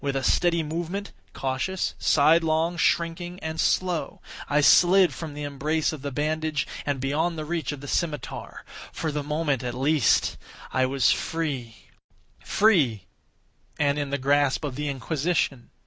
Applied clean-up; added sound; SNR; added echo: none; none; none; none.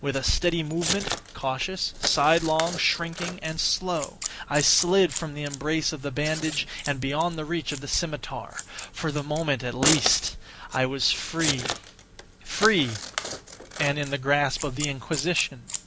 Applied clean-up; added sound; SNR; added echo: none; Scissors; 8 dB; none.